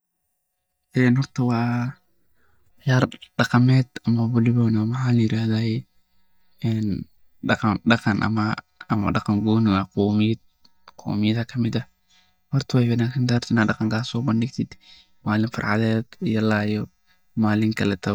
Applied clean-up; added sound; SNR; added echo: neural mask model DeepFilterNet 3.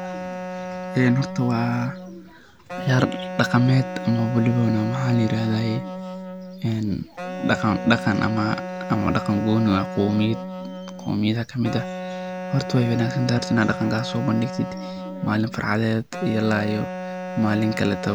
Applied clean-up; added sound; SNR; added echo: none; Wind instrument, woodwind instrument; 9 dB; none.